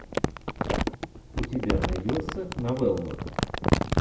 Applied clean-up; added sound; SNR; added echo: none; Crumpling, crinkling; -3 dB; reverberation time 0.5 s.